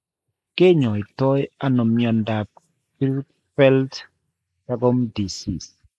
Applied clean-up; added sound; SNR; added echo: neural mask model Resemble Enhance denoiser.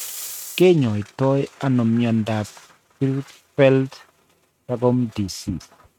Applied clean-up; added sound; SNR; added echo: neural mask model RNNoise.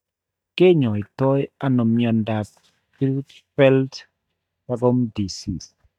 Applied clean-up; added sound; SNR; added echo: neural mask model DeepFilterNet 3.